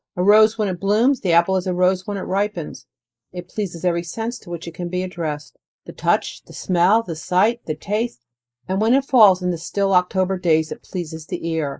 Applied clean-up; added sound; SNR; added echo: neural mask model Resemble Enhance denoiser.